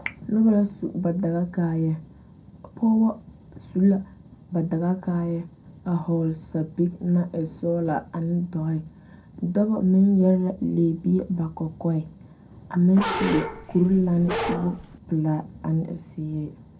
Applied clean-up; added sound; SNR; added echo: none; Bark; 6 dB; reverberation time 0.2 s.